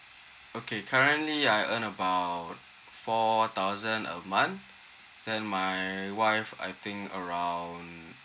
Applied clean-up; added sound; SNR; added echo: none; none; none; none.